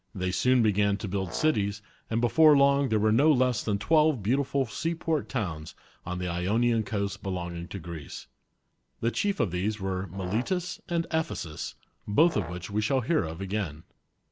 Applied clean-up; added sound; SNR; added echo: none; Brass instrument; 18 dB; none.